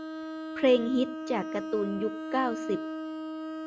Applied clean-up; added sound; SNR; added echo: none; Bowed string instrument; 6 dB; none.